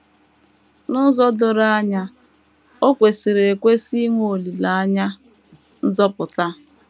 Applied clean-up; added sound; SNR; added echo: none; none; none; none.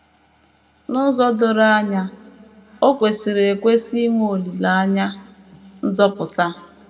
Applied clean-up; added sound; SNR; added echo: none; none; none; reverberation time 1.0 s.